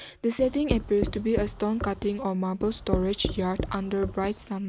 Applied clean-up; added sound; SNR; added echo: none; Writing; 6 dB; none.